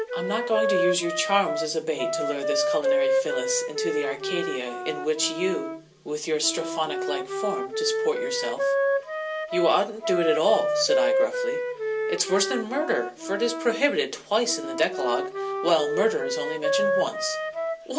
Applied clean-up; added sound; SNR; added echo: none; Wind instrument, woodwind instrument; 0 dB; reverberation time 0.2 s.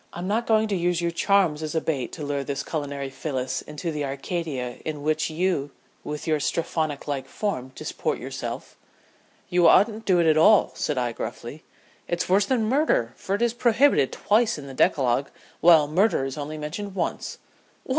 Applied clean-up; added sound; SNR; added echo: none; none; none; none.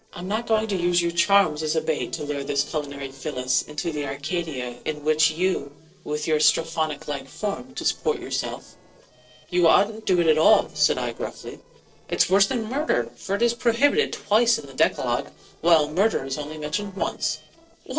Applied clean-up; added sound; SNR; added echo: neural separator model SepFormer DNS4.